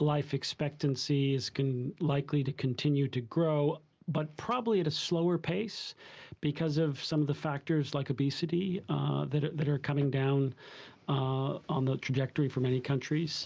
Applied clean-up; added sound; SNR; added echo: none; none; none; none.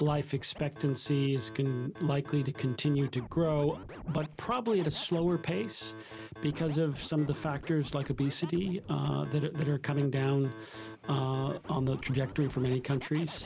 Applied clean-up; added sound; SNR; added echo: none; Scratching (performance technique); 15 dB; none.